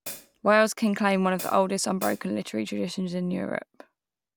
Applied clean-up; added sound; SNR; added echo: none; Hi-hat; 14 dB; none.